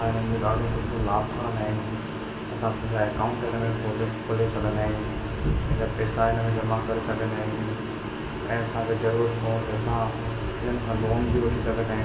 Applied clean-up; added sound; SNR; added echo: none; none; none; reverberation time 2.3 s.